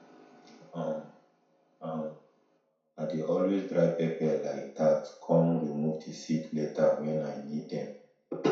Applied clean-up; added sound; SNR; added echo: none; none; none; reverberation time 0.6 s.